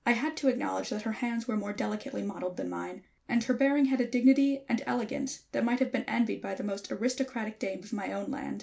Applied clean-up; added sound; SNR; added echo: none; none; none; none.